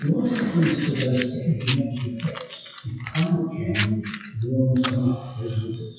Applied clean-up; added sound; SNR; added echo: classical method WPE with log-MMSE.